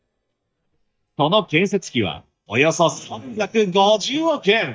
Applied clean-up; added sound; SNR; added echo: neural mask model DeepFilterNet 3.